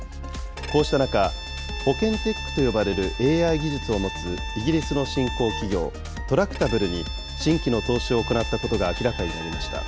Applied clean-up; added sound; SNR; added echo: none; Bowed string instrument; 12 dB; none.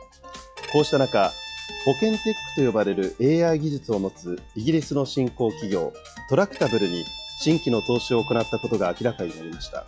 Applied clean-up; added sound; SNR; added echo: classical method log-MMSE.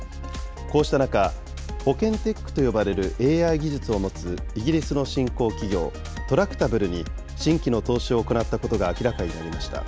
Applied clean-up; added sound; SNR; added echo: none; none; none; none.